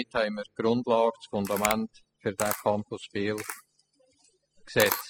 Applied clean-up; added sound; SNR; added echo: classical method spectral subtraction.